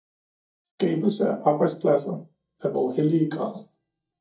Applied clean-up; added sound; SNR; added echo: neural mask model DeepFilterNet 3.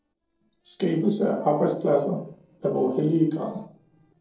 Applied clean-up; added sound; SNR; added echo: neural separator model SepFormer DNS4.